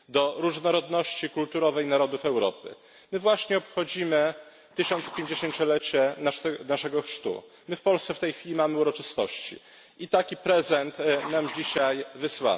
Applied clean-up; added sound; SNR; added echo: none; Writing; 14 dB; none.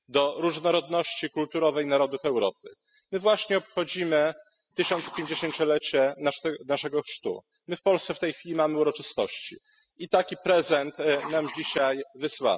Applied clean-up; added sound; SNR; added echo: classical method spectral subtraction.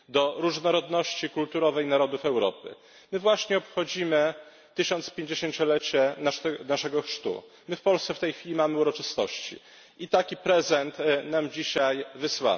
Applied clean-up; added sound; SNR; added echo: none; none; none; none.